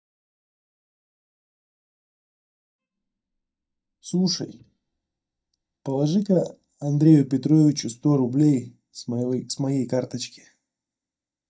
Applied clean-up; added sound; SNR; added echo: neural mask model DeepFilterNet 3.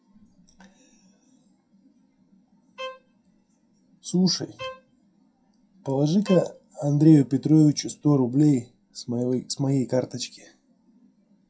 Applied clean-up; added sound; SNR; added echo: classical method WPE with log-MMSE.